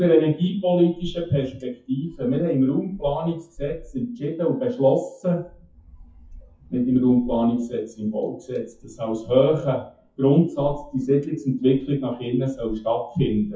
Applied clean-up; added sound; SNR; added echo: classical method WPE with log-MMSE.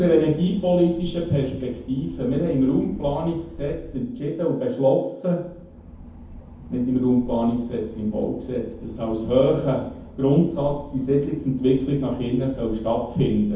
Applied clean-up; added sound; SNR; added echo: none; Engine / Boat, Water vehicle; 17 dB; reverberation time 0.7 s.